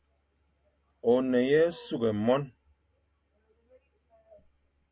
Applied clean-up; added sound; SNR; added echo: none; none; none; none.